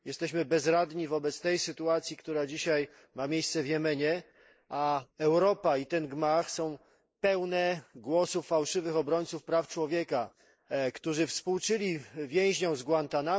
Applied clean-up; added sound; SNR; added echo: neural mask model Resemble Enhance denoiser.